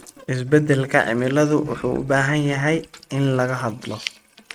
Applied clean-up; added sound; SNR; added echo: neural mask model RNNoise.